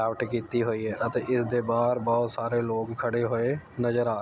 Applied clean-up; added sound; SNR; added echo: none; none; none; none.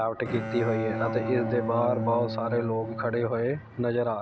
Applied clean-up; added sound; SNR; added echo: none; Bowed string instrument; 6 dB; none.